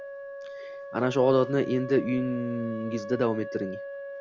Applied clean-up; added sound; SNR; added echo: none; Wind instrument, woodwind instrument; 10 dB; none.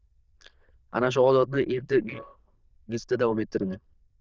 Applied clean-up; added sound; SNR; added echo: neural diffusion model UNIVERSE++.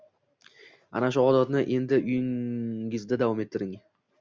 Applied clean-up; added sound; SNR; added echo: none; none; none; none.